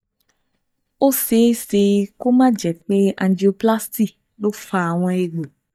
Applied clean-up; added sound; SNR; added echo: neural mask model DeepFilterNet 3.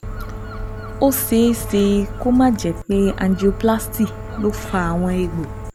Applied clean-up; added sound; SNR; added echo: none; Gull, seagull; 9 dB; none.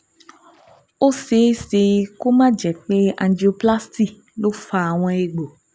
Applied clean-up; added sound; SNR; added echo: none; none; none; none.